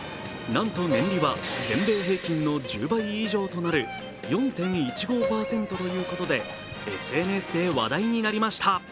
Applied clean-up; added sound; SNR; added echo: none; Piano; 12 dB; none.